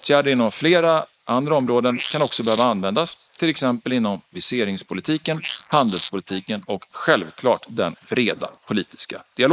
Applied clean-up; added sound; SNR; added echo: neural mask model Resemble Enhance denoiser.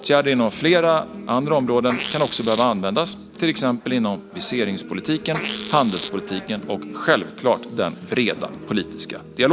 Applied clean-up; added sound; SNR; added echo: none; Fart + Acoustic guitar; 12 dB; none.